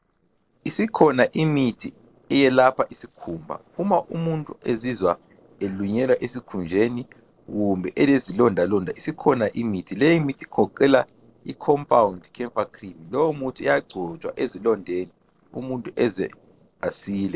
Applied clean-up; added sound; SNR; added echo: neural separator model SepFormer DNS4.